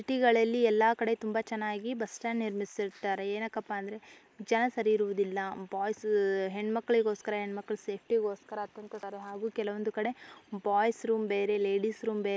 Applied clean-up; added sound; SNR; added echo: neural mask model Resemble Enhance denoiser.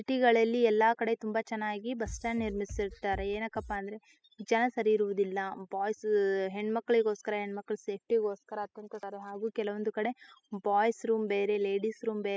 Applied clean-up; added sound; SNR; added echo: classical method spectral subtraction.